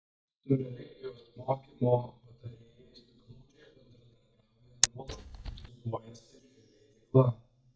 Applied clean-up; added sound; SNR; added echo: neural mask model DeepFilterNet 3.